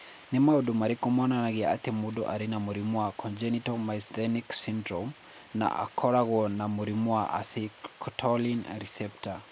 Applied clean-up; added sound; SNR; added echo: none; none; none; none.